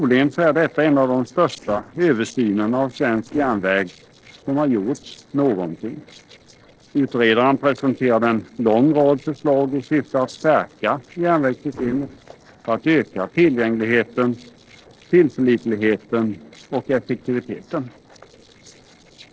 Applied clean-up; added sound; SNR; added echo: neural separator model SepFormer DNS4.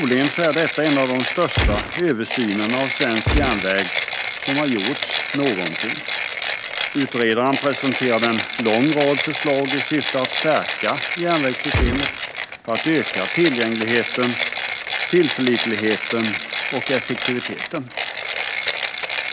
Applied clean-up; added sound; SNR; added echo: none; Gunshot, gunfire + Mechanisms; 1 dB; none.